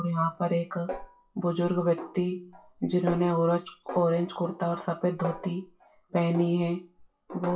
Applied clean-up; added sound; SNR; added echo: classical method WPE with log-MMSE.